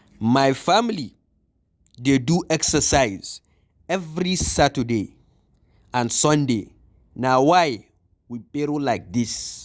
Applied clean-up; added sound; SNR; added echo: none; none; none; none.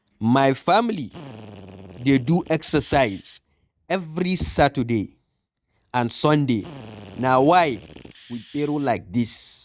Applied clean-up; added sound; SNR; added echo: neural mask model RNNoise.